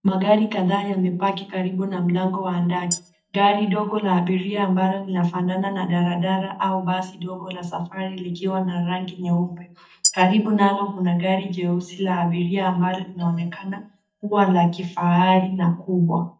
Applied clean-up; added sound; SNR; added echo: neural mask model DeepFilterNet 3.